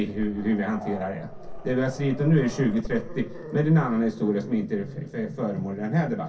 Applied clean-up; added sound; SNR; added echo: none; Growling; 13 dB; reverberation time 0.3 s.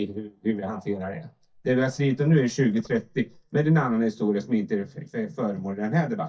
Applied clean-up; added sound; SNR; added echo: neural mask model DeepFilterNet 3.